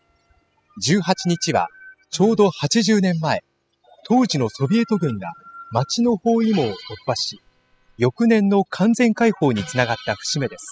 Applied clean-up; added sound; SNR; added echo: classical method spectral subtraction.